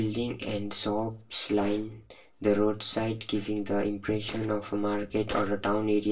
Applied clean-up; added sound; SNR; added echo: neural separator model SepFormer DNS4.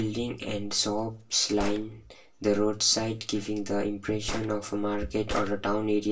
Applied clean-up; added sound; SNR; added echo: none; Gunshot, gunfire; 14 dB; reverberation time 0.2 s.